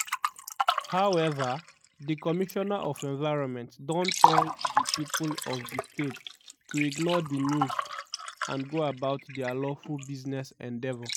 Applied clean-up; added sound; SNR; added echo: neural mask model RNNoise.